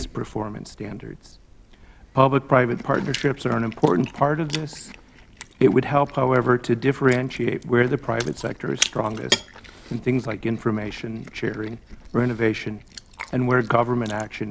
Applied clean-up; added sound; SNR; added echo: none; Chewing, mastication; 13 dB; none.